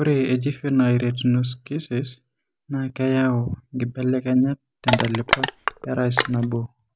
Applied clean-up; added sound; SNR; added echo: none; Crushing; 2 dB; none.